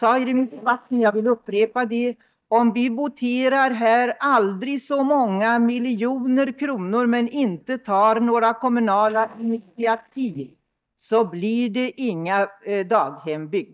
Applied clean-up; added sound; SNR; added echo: neural mask model DeepFilterNet 3.